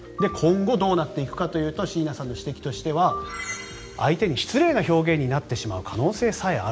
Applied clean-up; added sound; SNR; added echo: none; Marimba, xylophone; 18 dB; none.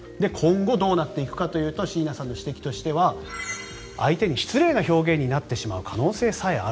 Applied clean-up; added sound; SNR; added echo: none; none; none; none.